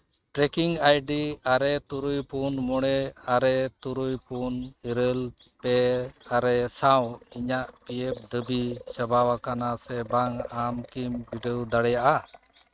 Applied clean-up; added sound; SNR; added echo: neural mask model RNNoise.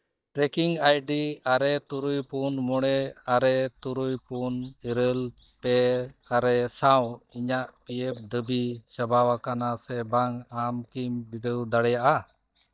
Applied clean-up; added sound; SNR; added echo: neural mask model DeepFilterNet 3.